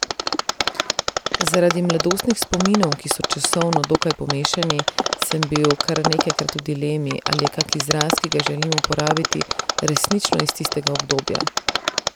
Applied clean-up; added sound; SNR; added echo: none; Mechanisms; 0 dB; none.